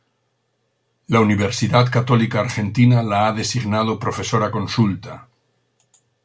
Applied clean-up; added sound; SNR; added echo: none; none; none; none.